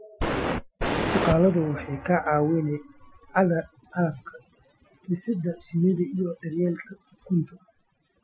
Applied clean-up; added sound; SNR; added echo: classical method Wiener filter.